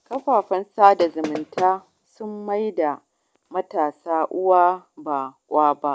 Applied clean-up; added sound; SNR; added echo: none; Knock; 12 dB; none.